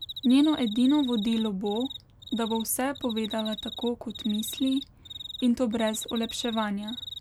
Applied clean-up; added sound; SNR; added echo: none; Cricket; 12 dB; none.